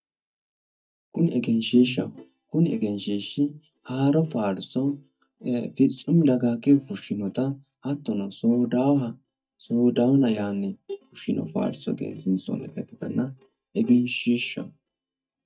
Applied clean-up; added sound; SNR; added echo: neural mask model DeepFilterNet 3.